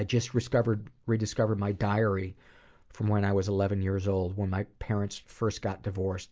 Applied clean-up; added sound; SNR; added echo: none; none; none; none.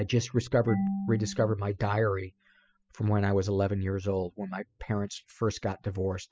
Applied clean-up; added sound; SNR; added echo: classical method spectral subtraction.